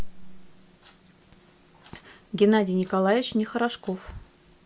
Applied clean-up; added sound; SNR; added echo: none; none; none; none.